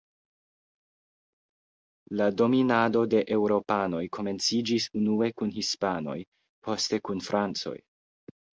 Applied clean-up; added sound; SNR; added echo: none; none; none; none.